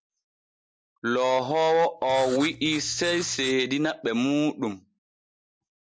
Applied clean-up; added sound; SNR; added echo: none; Writing; 15 dB; none.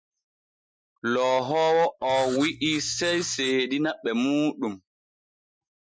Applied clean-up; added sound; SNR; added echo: classical method Wiener filter.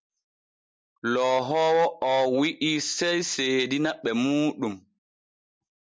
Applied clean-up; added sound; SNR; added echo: none; none; none; none.